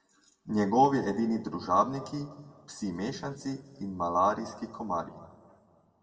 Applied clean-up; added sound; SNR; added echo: none; none; none; reverberation time 1.3 s.